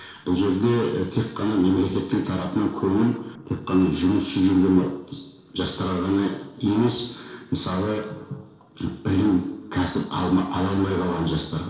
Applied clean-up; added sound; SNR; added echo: neural separator model SepFormer DNS4.